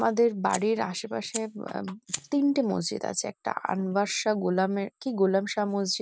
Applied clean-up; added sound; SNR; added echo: none; Fire; 18 dB; none.